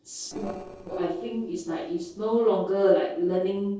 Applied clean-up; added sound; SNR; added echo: neural separator model SepFormer DNS4.